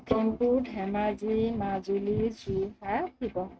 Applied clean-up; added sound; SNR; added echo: neural mask model RNNoise.